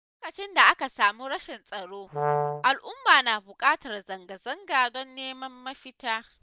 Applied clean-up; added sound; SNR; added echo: none; Brass instrument; 3 dB; none.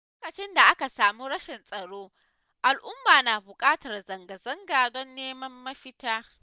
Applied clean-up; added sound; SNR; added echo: none; none; none; none.